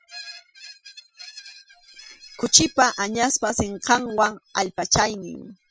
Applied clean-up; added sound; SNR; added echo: classical method Wiener filter.